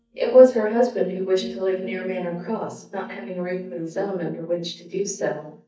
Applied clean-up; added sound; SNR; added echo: neural mask model DeepFilterNet 3.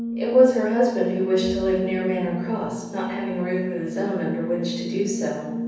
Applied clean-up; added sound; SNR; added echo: none; Brass instrument; 6 dB; reverberation time 1.1 s.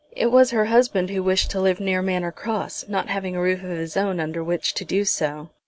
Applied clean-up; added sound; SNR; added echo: none; none; none; none.